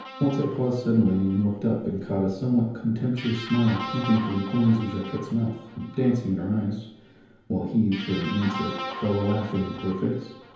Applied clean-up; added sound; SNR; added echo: none; Guitar; 14 dB; reverberation time 0.9 s.